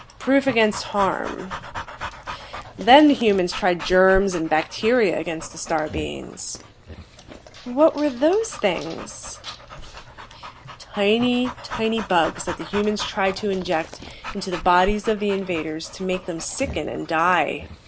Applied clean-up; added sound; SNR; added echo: none; Dog; 14 dB; none.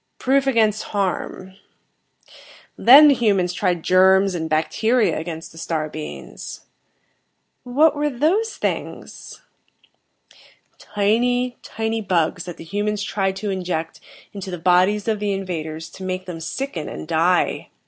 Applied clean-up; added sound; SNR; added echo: none; none; none; none.